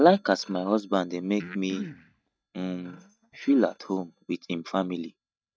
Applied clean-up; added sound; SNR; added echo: neural mask model DeepFilterNet 3.